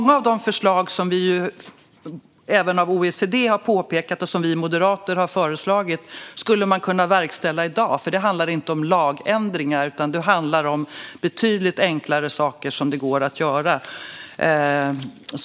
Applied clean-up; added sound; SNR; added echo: none; none; none; none.